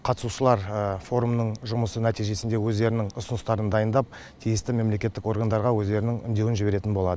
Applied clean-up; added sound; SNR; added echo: none; none; none; none.